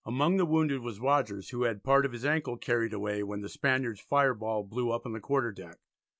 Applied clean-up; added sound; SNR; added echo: none; none; none; none.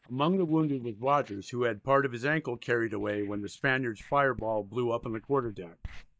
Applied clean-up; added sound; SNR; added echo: neural mask model DeepFilterNet 3.